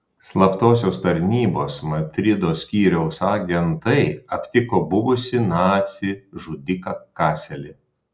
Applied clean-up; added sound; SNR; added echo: none; none; none; none.